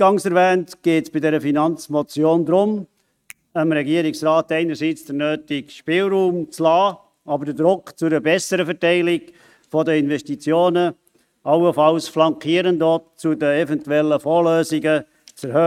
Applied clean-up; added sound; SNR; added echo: neural mask model RNNoise.